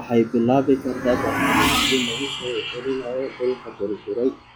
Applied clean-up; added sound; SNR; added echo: classical method log-MMSE.